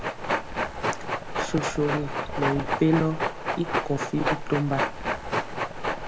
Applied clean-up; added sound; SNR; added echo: none; Train; 0 dB; none.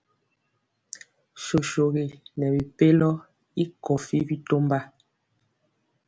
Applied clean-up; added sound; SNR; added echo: none; none; none; none.